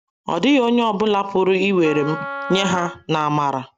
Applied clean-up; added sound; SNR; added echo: none; Wind instrument, woodwind instrument; 12 dB; none.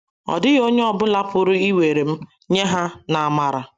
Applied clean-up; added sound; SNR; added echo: none; none; none; none.